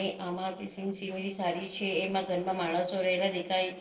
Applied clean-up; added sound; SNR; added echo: neural separator model SepFormer DNS4.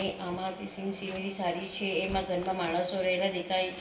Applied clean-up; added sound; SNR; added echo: none; Tearing; 19 dB; reverberation time 0.7 s.